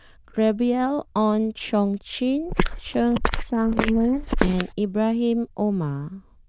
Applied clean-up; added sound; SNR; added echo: neural diffusion model UNIVERSE++.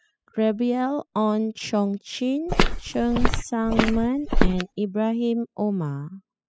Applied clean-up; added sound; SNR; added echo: classical method spectral subtraction.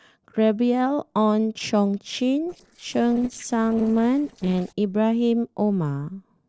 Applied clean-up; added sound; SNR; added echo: neural separator model SepFormer DNS4.